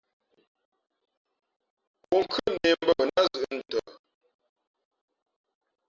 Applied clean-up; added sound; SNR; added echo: none; none; none; none.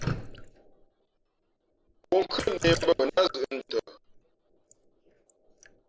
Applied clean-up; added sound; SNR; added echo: none; Drip; 9 dB; none.